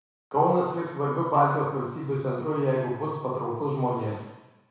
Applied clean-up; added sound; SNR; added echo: none; none; none; reverberation time 1.1 s.